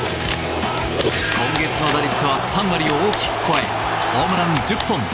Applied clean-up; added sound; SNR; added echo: none; Camera; 11 dB; none.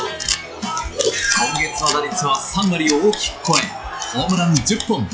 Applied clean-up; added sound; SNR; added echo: classical method log-MMSE.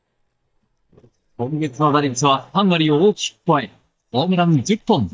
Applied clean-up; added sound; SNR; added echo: neural mask model DeepFilterNet 3.